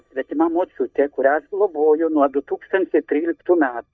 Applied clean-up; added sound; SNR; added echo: neural mask model DeepFilterNet 3.